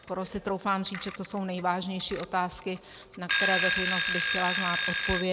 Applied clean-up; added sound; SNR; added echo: none; Alarm / Clock; 0 dB; none.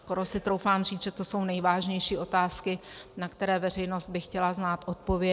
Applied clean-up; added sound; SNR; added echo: none; none; none; none.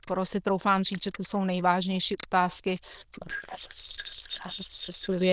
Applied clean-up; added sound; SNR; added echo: neural diffusion model UNIVERSE++.